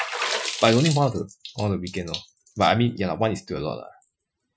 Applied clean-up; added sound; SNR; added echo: classical method Wiener filter.